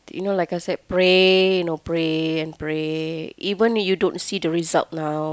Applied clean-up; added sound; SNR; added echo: none; none; none; none.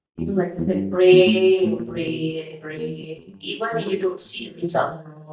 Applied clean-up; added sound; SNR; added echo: neural mask model DeepFilterNet 3.